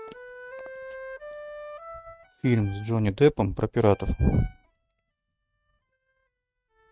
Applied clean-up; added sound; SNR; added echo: neural mask model RNNoise.